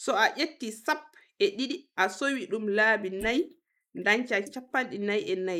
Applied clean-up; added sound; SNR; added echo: neural mask model Resemble Enhance denoiser.